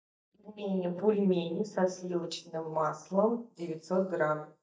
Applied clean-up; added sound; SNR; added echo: neural mask model DeepFilterNet 3.